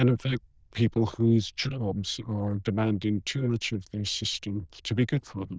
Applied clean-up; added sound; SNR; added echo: neural diffusion model UNIVERSE++.